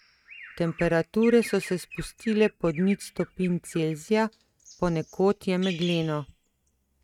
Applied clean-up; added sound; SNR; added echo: neural mask model RNNoise.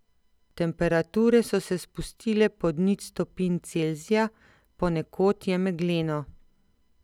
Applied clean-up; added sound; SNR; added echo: none; none; none; none.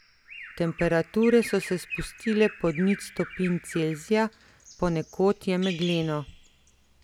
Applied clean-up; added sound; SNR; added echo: none; Bird vocalization, bird call, bird song; 15 dB; none.